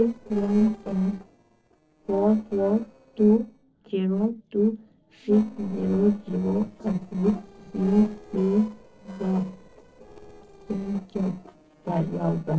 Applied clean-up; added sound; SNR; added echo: neural separator model SepFormer DNS4.